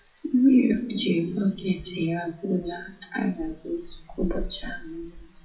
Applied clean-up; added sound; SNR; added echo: classical method WPE with log-MMSE.